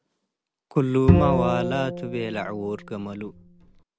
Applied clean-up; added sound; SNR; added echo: none; Bowed string instrument; -2 dB; none.